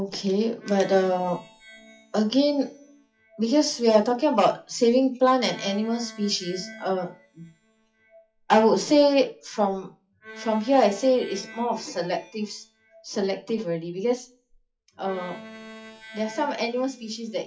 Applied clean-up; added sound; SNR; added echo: classical method WPE with log-MMSE.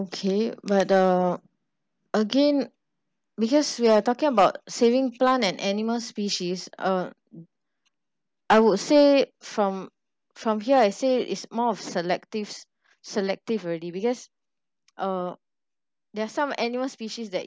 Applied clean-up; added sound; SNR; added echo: none; none; none; none.